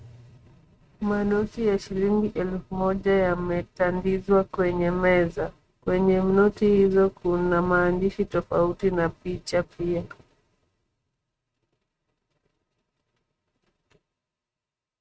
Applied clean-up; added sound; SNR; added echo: neural mask model RNNoise.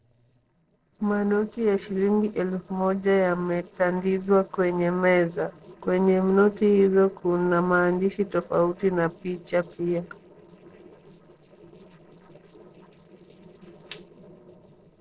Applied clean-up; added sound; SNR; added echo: neural separator model SepFormer DNS4.